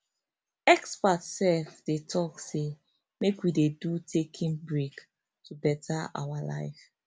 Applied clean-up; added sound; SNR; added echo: none; none; none; none.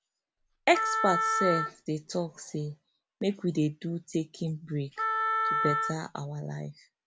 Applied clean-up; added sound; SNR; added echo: none; Wind instrument, woodwind instrument; -1 dB; none.